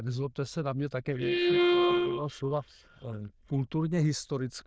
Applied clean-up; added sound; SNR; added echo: neural diffusion model UNIVERSE++.